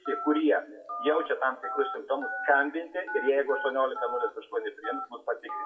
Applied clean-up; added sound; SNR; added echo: classical method WPE with log-MMSE.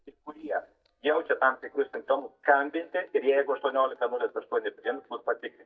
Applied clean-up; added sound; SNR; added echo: neural mask model DeepFilterNet 3.